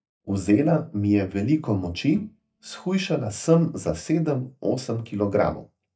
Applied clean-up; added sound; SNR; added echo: neural mask model DeepFilterNet 3.